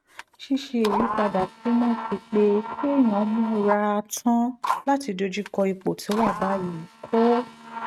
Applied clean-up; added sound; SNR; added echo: neural mask model RNNoise.